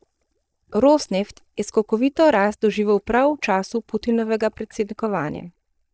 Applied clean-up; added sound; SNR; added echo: neural mask model DeepFilterNet 3.